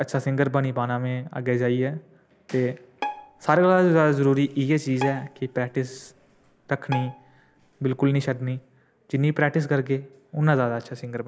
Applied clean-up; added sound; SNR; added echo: none; Bowed string instrument; 14 dB; none.